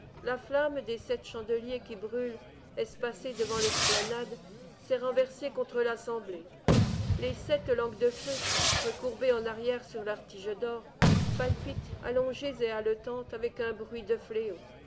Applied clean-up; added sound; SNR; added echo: none; Fireworks; 1 dB; none.